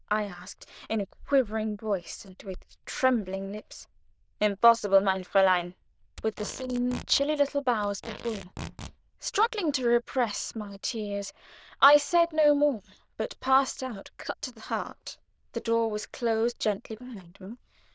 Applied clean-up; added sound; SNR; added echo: neural diffusion model UNIVERSE++.